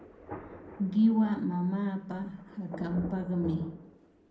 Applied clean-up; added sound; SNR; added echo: none; Thunder; 15 dB; reverberation time 0.6 s.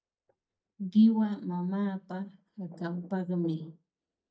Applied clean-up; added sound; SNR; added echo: neural mask model DeepFilterNet 3.